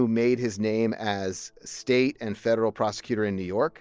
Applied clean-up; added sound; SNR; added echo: none; none; none; none.